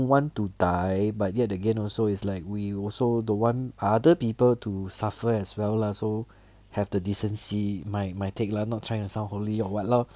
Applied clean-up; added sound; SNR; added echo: none; none; none; none.